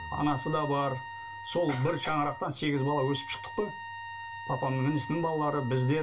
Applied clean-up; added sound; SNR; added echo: none; Trumpet; 11 dB; reverberation time 0.2 s.